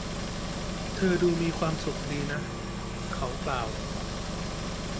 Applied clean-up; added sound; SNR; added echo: none; Engine; 1 dB; none.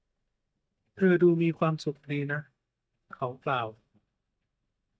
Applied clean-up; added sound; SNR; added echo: neural mask model DeepFilterNet 3.